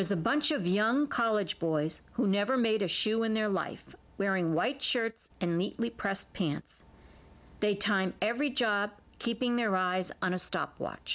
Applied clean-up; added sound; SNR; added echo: none; none; none; none.